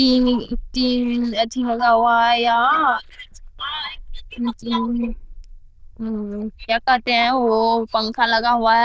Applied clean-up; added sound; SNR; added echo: neural diffusion model UNIVERSE++.